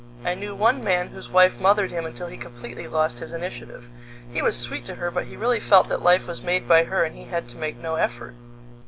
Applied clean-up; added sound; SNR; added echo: none; none; none; none.